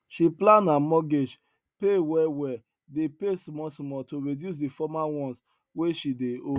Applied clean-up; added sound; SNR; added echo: none; none; none; none.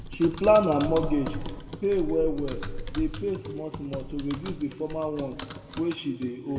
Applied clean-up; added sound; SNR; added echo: none; Typing; 6 dB; reverberation time 1.6 s.